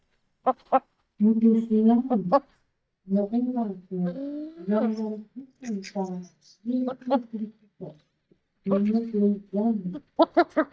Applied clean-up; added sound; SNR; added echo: neural mask model DeepFilterNet 3.